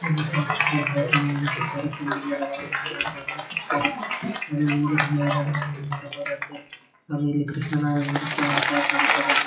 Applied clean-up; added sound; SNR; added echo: classical method WPE with log-MMSE.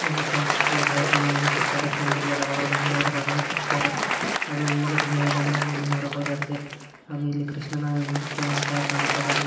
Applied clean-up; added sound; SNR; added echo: none; Applause; -1 dB; reverberation time 1.0 s.